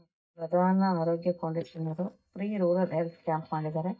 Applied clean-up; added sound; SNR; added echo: neural mask model DeepFilterNet 3.